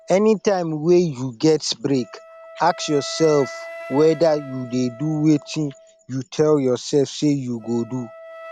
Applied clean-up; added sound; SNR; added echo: none; Wind instrument, woodwind instrument; 19 dB; none.